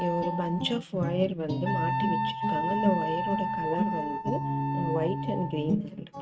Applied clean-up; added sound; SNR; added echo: neural mask model RNNoise.